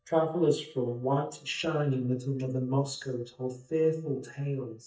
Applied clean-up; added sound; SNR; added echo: neural mask model DeepFilterNet 3.